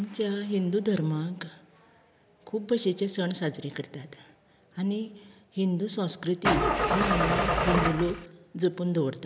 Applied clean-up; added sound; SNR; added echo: none; Engine starting / Car; -4 dB; none.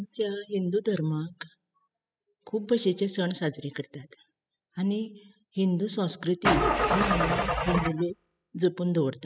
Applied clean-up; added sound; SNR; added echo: classical method spectral subtraction.